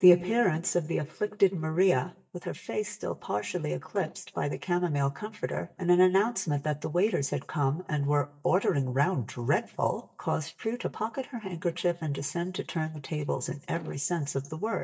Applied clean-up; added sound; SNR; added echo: neural mask model DeepFilterNet 3.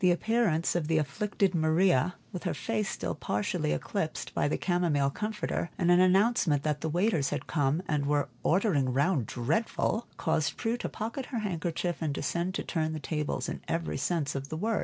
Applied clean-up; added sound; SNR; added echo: none; none; none; none.